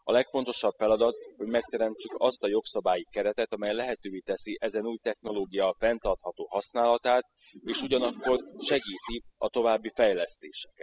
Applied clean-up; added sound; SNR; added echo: classical method spectral subtraction.